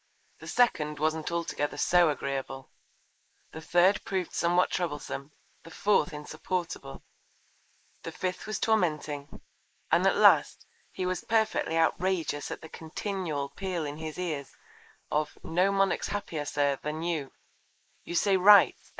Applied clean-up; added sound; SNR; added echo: neural mask model Resemble Enhance denoiser.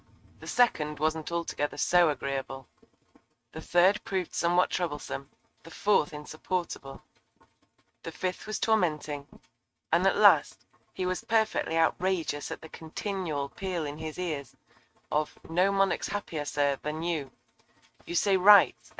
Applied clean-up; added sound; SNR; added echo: neural mask model RNNoise.